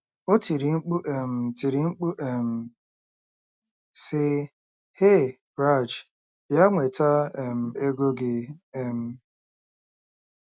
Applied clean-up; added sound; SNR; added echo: none; none; none; none.